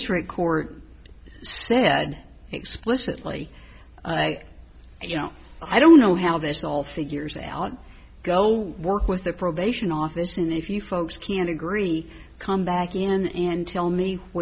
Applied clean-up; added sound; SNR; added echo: none; none; none; none.